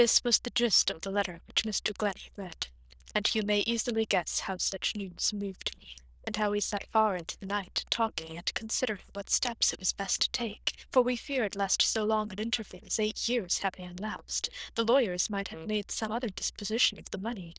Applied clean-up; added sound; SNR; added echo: neural diffusion model UNIVERSE++.